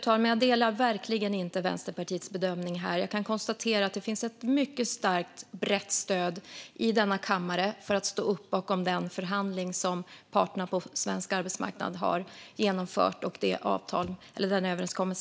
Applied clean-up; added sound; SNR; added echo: none; none; none; none.